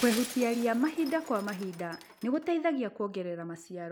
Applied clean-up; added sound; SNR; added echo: none; Shatter; 14 dB; none.